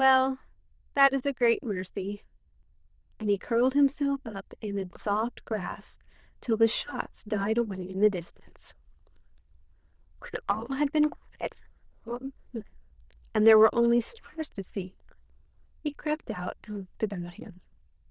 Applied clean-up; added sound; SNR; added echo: neural diffusion model UNIVERSE++.